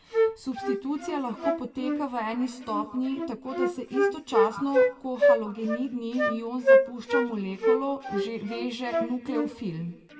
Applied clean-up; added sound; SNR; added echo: none; Wind instrument, woodwind instrument; -4 dB; reverberation time 1.3 s.